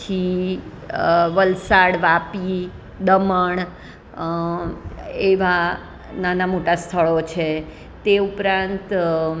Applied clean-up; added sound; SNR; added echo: none; none; none; none.